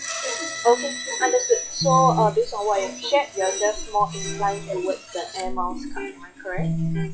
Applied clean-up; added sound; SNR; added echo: classical method log-MMSE.